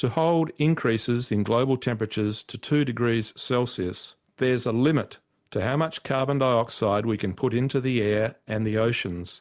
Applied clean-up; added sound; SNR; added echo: none; none; none; none.